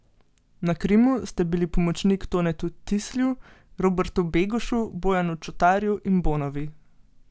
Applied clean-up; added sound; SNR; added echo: none; none; none; none.